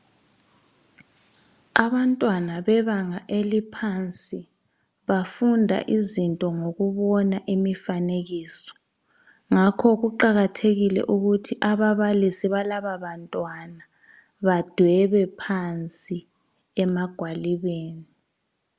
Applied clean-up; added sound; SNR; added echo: none; none; none; none.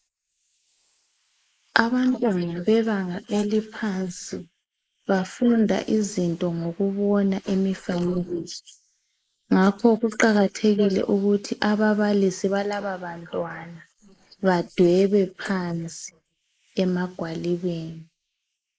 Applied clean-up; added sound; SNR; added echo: neural mask model Resemble Enhance denoiser.